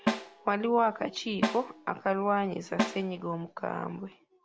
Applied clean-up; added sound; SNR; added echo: none; Snare drum; 5 dB; none.